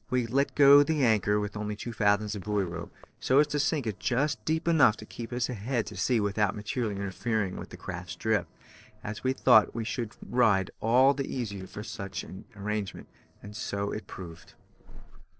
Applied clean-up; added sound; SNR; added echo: neural separator model SepFormer DNS4.